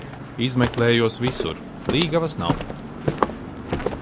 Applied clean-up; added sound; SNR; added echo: none; Walk, footsteps; 4 dB; none.